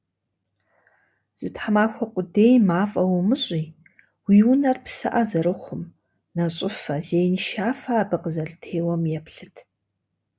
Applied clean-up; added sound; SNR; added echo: none; none; none; none.